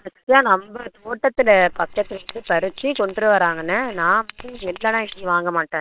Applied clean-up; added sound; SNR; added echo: neural separator model SepFormer WHAM!.